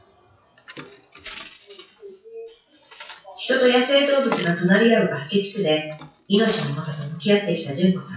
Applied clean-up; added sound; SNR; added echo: classical method WPE with log-MMSE.